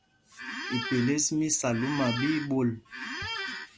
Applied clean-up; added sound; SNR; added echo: none; Squeak; 7 dB; none.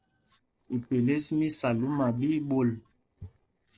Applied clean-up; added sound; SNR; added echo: neural separator model SepFormer DNS4.